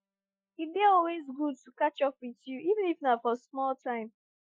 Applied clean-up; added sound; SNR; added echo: classical method Wiener filter.